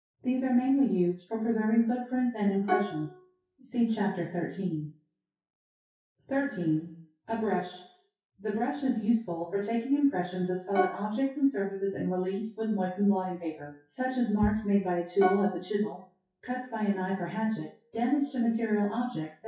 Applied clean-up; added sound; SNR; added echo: classical method WPE with log-MMSE.